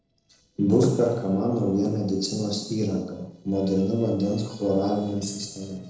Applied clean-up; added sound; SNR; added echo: neural separator model SepFormer DNS4.